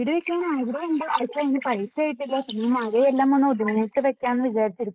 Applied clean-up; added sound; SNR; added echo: neural mask model Resemble Enhance denoiser.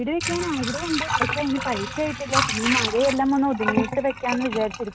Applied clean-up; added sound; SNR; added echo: none; Sink (filling or washing) / Water; 3 dB; none.